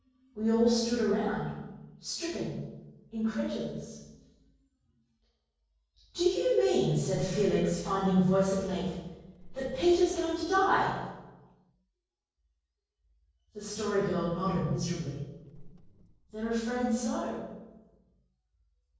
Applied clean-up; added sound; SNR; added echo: neural separator model SepFormer DNS4.